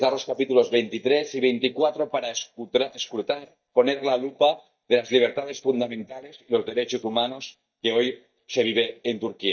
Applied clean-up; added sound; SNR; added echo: neural mask model DeepFilterNet 3.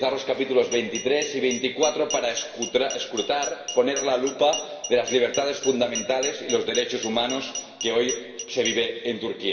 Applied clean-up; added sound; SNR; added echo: none; Glass; 11 dB; reverberation time 1.7 s.